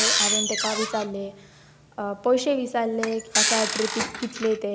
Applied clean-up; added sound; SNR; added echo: none; Microwave oven; 1 dB; none.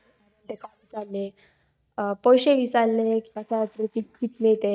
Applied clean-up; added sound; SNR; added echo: neural mask model DeepFilterNet 3.